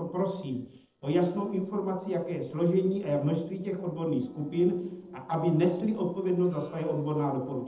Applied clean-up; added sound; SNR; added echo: neural separator model SepFormer DNS4.